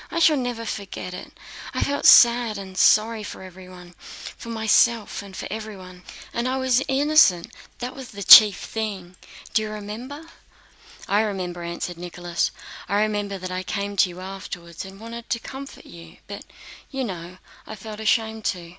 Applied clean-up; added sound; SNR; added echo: none; none; none; none.